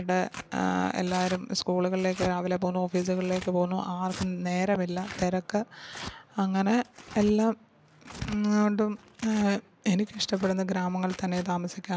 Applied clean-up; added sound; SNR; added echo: none; Tearing; 17 dB; none.